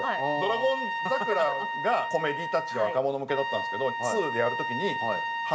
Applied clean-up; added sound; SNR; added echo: none; Trumpet; 3 dB; reverberation time 1.6 s.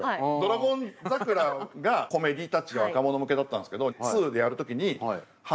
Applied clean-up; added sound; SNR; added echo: none; none; none; none.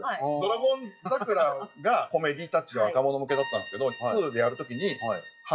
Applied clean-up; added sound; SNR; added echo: classical method WPE with log-MMSE.